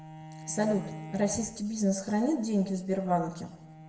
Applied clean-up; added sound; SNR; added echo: none; Bowed string instrument; 16 dB; reverberation time 0.9 s.